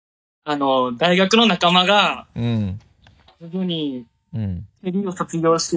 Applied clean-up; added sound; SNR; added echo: neural mask model DeepFilterNet 3.